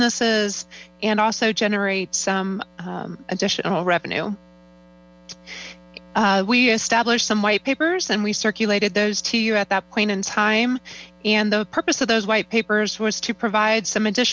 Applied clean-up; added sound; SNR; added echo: none; none; none; none.